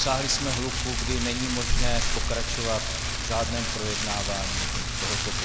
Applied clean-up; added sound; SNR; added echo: none; Rain; -4 dB; none.